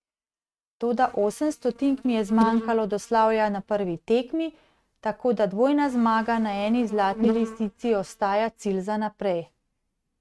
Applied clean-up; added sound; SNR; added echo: neural mask model RNNoise.